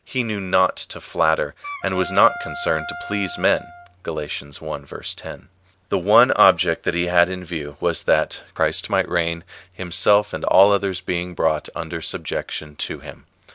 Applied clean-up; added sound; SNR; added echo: none; Wind instrument, woodwind instrument; 13 dB; none.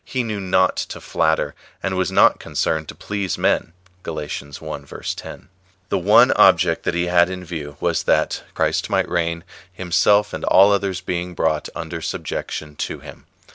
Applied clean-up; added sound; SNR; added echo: none; none; none; none.